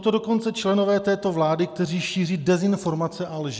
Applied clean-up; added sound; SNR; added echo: none; none; none; none.